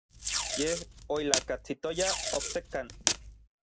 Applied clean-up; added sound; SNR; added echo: none; Packing tape, duct tape; -1 dB; none.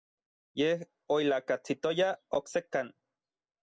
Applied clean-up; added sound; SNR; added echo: none; none; none; none.